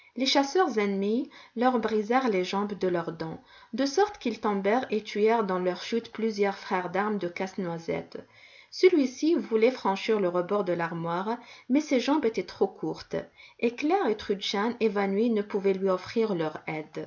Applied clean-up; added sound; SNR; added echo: none; none; none; none.